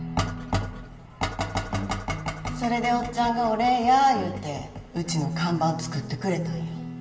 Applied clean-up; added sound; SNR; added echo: none; Bowed string instrument; 16 dB; reverberation time 2.4 s.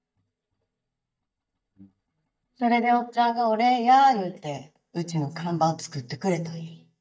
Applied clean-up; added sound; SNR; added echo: neural mask model DeepFilterNet 3.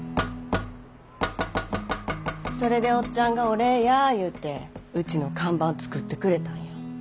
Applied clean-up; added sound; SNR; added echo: none; none; none; none.